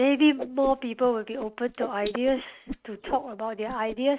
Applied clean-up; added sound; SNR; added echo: neural mask model RNNoise.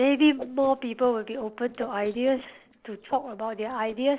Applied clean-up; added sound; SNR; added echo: neural separator model SepFormer DNS4.